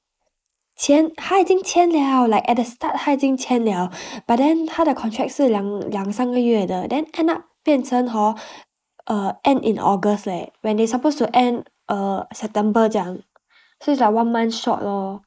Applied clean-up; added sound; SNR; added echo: neural mask model Resemble Enhance denoiser.